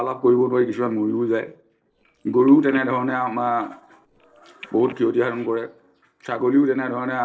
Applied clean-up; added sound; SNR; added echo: neural separator model SepFormer DNS4.